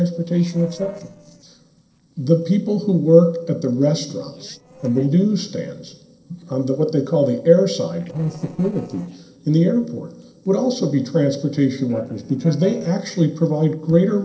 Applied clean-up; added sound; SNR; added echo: neural separator model SepFormer DNS4.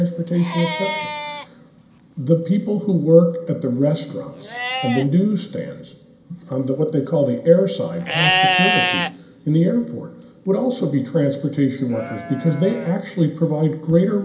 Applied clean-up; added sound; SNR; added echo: none; Livestock, farm animals, working animals; 8 dB; reverberation time 0.5 s.